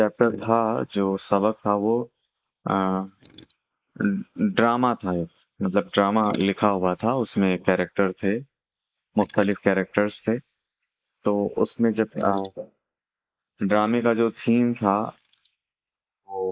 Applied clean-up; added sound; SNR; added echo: neural mask model Resemble Enhance denoiser.